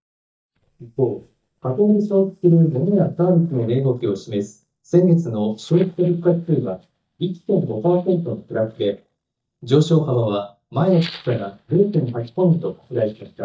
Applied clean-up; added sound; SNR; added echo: neural mask model DeepFilterNet 3.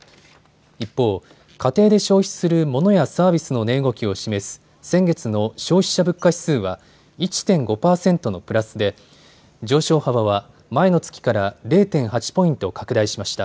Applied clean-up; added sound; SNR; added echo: none; none; none; none.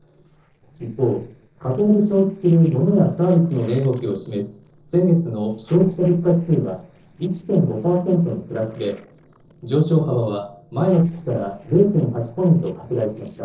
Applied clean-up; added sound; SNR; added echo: neural separator model SepFormer DNS4.